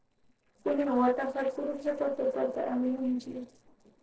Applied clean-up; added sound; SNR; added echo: neural separator model SepFormer DNS4.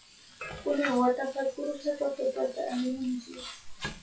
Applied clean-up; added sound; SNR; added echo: classical method WPE with log-MMSE.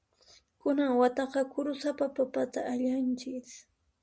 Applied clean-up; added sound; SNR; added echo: none; none; none; none.